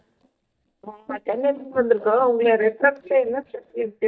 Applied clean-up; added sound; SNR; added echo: neural mask model DeepFilterNet 3.